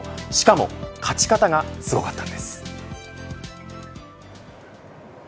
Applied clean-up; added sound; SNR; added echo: none; none; none; none.